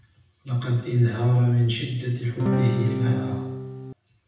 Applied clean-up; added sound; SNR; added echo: none; Acoustic guitar / Strum; 2 dB; reverberation time 0.9 s.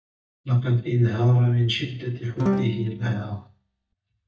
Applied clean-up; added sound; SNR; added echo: neural mask model DeepFilterNet 3.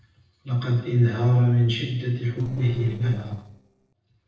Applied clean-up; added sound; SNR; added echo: neural separator model SepFormer DNS4.